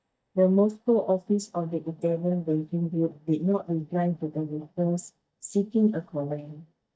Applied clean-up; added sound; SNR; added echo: neural mask model DeepFilterNet 3.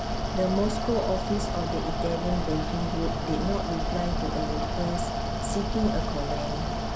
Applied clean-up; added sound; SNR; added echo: none; Mechanical fan; -2 dB; none.